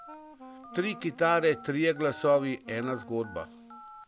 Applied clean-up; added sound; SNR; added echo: none; Wind instrument, woodwind instrument + Telephone; 17 dB; none.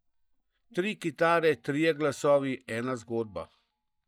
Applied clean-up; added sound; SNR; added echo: neural mask model DeepFilterNet 3.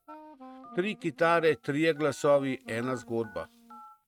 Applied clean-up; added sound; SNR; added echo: neural mask model RNNoise.